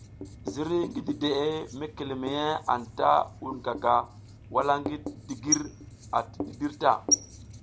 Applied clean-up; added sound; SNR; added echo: none; Writing; 7 dB; none.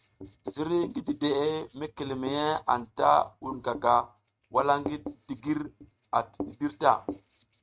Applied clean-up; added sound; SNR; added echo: neural mask model RNNoise.